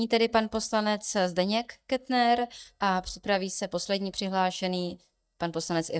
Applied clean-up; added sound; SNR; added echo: neural mask model DeepFilterNet 3.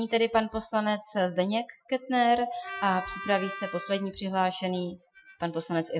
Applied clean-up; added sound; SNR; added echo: classical method Wiener filter.